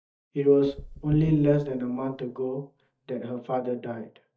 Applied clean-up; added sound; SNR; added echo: neural mask model DeepFilterNet 3.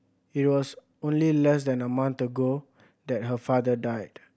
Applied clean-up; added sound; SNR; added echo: none; none; none; none.